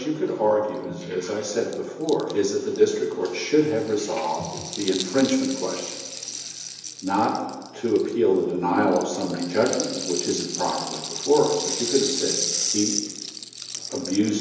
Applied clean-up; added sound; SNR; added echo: none; Rattle (instrument); 9 dB; reverberation time 1.0 s.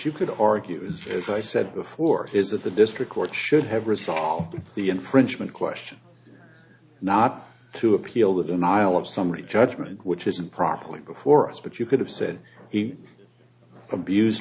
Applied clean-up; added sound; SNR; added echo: none; none; none; none.